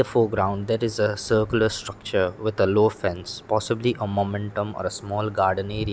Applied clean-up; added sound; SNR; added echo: none; none; none; none.